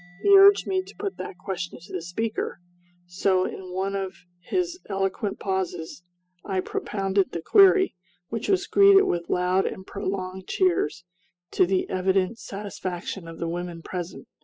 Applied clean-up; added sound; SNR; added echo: classical method spectral subtraction.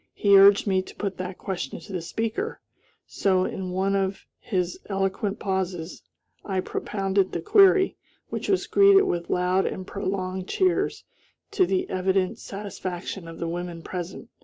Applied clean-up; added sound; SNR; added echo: none; none; none; none.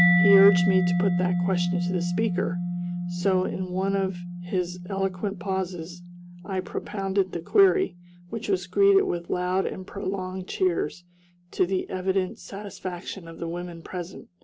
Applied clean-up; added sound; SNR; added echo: none; Mallet percussion; 3 dB; none.